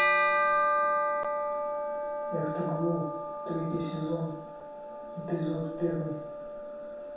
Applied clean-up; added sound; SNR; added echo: none; Bell; -4 dB; reverberation time 0.7 s.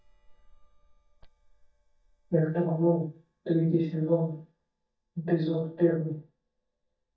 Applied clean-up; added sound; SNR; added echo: neural mask model DeepFilterNet 3.